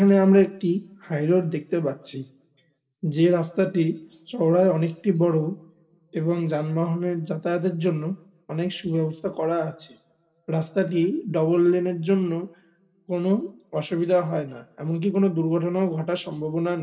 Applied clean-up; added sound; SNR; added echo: none; none; none; reverberation time 0.7 s.